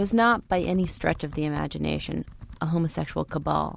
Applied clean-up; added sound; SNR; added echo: none; Computer keyboard; 17 dB; none.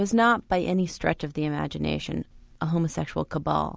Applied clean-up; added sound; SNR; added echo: none; none; none; none.